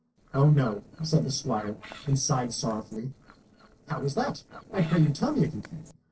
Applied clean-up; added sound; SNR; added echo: neural separator model SepFormer DNS4.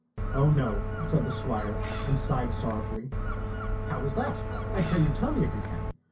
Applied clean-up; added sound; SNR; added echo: none; Gull, seagull; 1 dB; reverberation time 0.3 s.